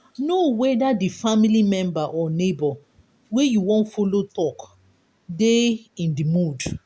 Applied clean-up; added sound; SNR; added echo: none; none; none; none.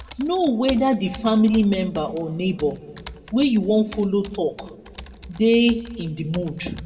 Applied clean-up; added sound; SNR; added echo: none; Computer keyboard; 18 dB; reverberation time 1.1 s.